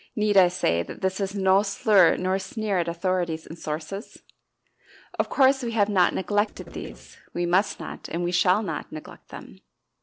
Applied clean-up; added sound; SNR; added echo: neural separator model SepFormer DNS4.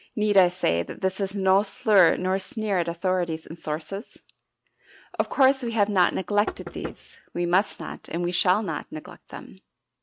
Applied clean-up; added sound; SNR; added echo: neural mask model RNNoise.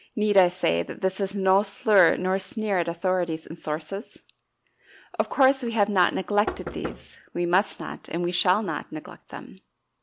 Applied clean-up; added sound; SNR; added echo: none; Knock; 11 dB; none.